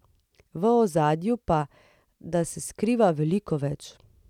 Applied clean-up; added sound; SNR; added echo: none; none; none; none.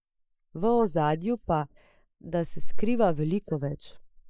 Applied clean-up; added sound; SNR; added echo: neural mask model Resemble Enhance denoiser.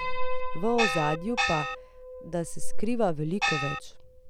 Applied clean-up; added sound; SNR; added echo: none; Gong + Piano; -4 dB; none.